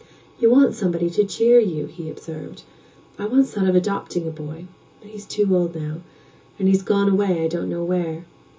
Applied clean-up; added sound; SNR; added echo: none; none; none; reverberation time 0.2 s.